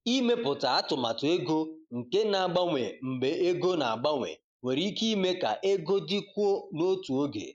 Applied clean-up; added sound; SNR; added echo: neural mask model Resemble Enhance denoiser.